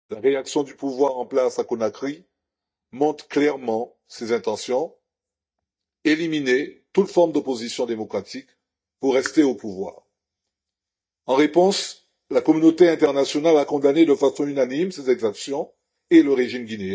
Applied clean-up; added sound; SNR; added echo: neural mask model DeepFilterNet 3.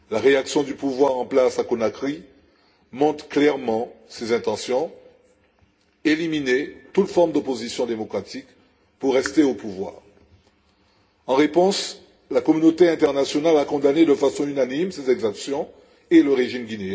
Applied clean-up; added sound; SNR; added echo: none; Raindrop / Drip; 16 dB; reverberation time 0.3 s.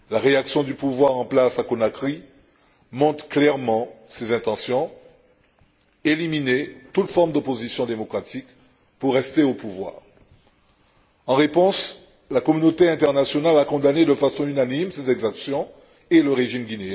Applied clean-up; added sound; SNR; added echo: none; none; none; none.